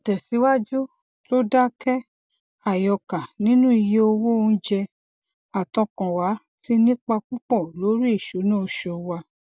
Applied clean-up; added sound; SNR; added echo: none; none; none; none.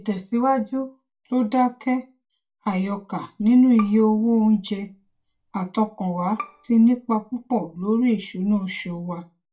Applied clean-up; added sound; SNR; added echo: none; Bowed string instrument; 20 dB; reverberation time 0.2 s.